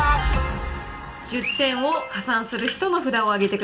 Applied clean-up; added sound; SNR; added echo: none; Alarm; 14 dB; reverberation time 0.3 s.